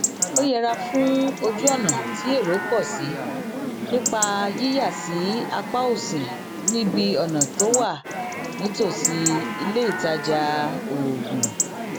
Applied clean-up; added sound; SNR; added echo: none; Chatter / Chirp, tweet / Livestock, farm animals, working animals; 3 dB; none.